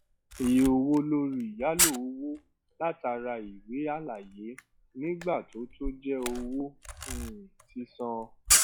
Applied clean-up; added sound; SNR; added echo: classical method log-MMSE.